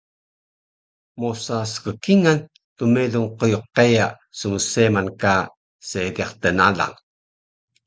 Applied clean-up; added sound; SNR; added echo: none; none; none; none.